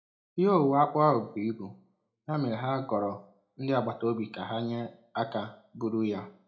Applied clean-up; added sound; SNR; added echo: none; none; none; reverberation time 0.4 s.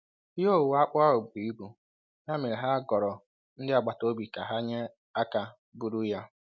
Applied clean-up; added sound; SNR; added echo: none; none; none; none.